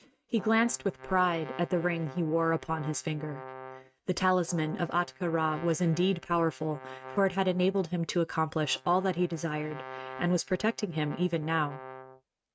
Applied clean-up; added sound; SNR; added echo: neural mask model RNNoise.